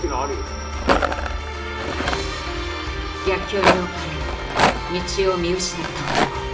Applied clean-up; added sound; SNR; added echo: none; Rattle; 1 dB; reverberation time 1.2 s.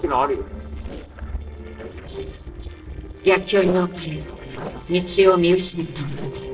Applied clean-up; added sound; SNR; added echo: neural separator model SepFormer DNS4.